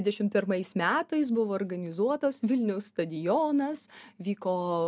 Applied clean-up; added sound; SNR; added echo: none; none; none; none.